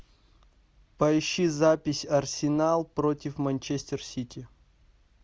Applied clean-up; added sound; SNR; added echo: none; none; none; none.